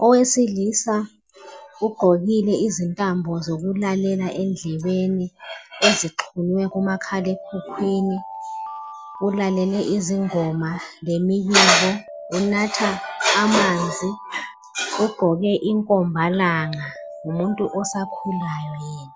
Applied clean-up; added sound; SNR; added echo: none; Alarm; 17 dB; none.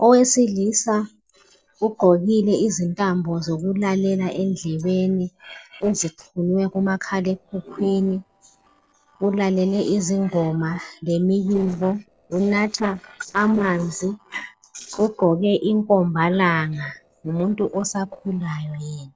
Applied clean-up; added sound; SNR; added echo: neural separator model SepFormer DNS4.